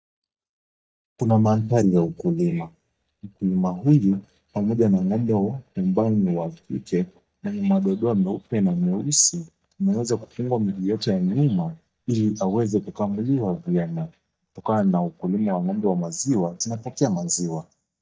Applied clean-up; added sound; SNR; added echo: neural mask model DeepFilterNet 3.